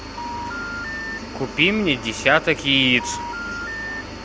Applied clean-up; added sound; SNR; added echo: none; Telephone; 9 dB; none.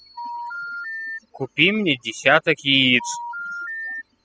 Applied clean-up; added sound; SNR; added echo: classical method spectral subtraction.